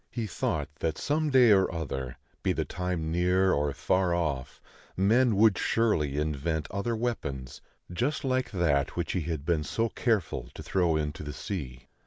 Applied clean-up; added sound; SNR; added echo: none; none; none; none.